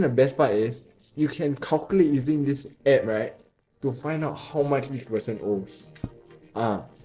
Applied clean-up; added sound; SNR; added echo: neural separator model SepFormer DNS4.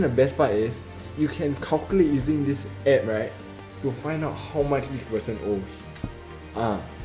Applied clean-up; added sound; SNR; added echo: none; Musical instrument; 13 dB; none.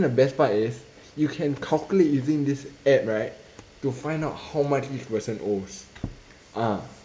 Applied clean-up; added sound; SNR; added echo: none; none; none; none.